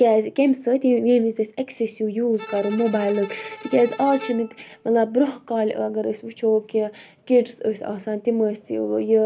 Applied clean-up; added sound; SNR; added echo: none; Bowed string instrument; 17 dB; none.